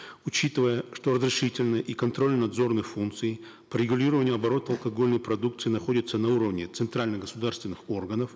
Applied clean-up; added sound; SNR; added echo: none; none; none; none.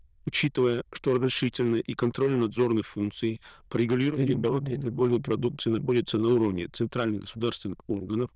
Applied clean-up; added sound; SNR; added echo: neural diffusion model UNIVERSE++.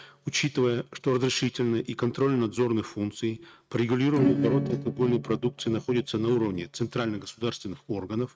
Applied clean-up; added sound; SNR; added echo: neural mask model RNNoise.